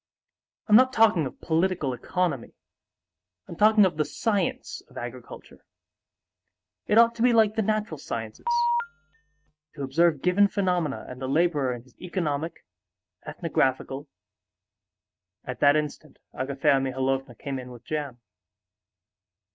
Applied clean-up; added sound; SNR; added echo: neural mask model RNNoise.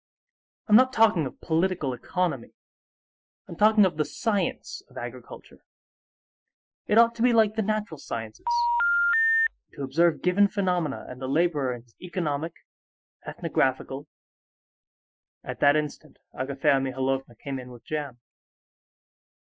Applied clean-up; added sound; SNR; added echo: classical method Wiener filter.